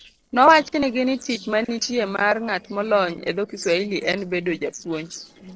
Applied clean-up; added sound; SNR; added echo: neural separator model SepFormer DNS4.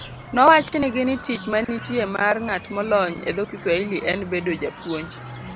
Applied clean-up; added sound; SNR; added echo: none; Bird vocalization, bird call, bird song; 13 dB; none.